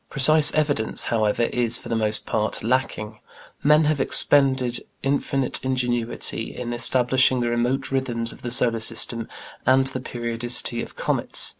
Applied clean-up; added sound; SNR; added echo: none; none; none; none.